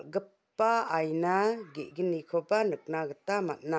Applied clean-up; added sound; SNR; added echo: none; none; none; none.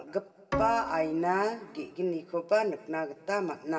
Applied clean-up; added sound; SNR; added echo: none; Bowed string instrument; 10 dB; reverberation time 3.0 s.